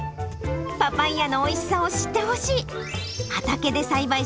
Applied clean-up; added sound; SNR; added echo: none; none; none; none.